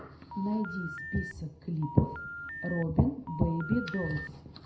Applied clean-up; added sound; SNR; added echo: none; Telephone; 10 dB; reverberation time 0.4 s.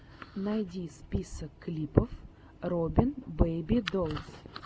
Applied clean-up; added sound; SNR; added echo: none; none; none; none.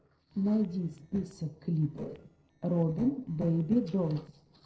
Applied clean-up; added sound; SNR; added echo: neural separator model SepFormer DNS4.